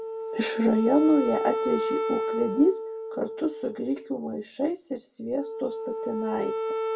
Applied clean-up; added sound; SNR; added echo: none; Wind instrument, woodwind instrument; 4 dB; reverberation time 0.2 s.